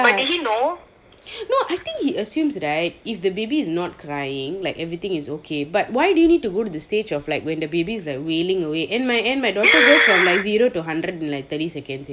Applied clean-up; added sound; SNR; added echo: none; none; none; none.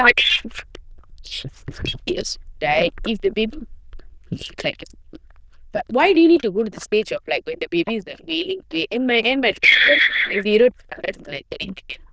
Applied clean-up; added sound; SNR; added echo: neural diffusion model UNIVERSE++.